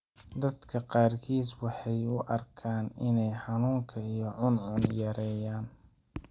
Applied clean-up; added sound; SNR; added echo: none; none; none; none.